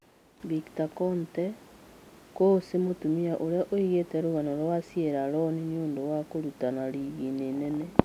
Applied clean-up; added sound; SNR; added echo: none; none; none; none.